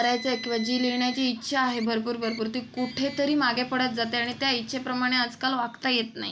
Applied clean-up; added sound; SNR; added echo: none; Car; 17 dB; none.